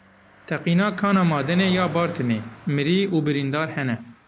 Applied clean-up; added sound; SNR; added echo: none; Car passing by; 18 dB; none.